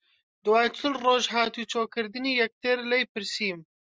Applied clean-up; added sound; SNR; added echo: none; none; none; none.